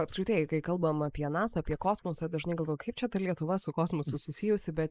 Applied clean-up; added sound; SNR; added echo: neural mask model Resemble Enhance denoiser.